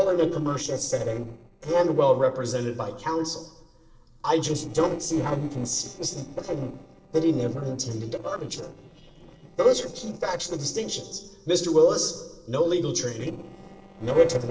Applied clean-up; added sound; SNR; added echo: neural separator model SepFormer DNS4.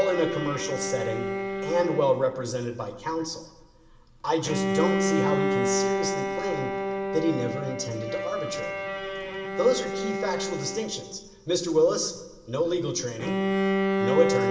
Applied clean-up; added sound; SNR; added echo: none; Bowed string instrument; 1 dB; reverberation time 0.7 s.